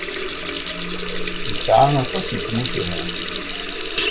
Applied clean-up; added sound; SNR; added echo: none; Water tap, faucet; 1 dB; none.